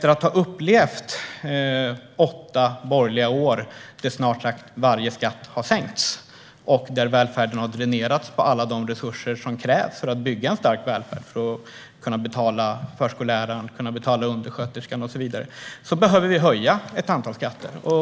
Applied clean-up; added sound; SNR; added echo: none; none; none; none.